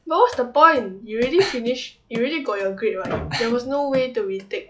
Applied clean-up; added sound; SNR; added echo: classical method log-MMSE.